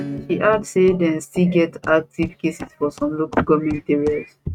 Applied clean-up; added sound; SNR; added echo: neural mask model RNNoise.